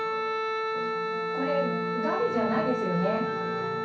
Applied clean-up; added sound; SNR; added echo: none; Wind instrument, woodwind instrument; -1 dB; reverberation time 0.6 s.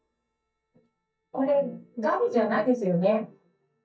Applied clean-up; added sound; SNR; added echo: neural mask model DeepFilterNet 3.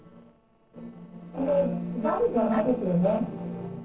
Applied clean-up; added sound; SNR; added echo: neural separator model SepFormer DNS4.